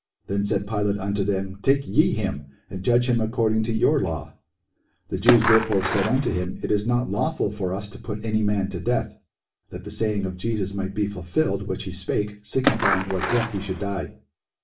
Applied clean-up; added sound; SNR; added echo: none; Skateboard; 1 dB; reverberation time 0.3 s.